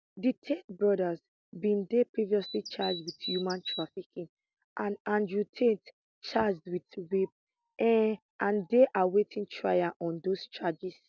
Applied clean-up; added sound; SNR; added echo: none; Bird vocalization, bird call, bird song; 10 dB; none.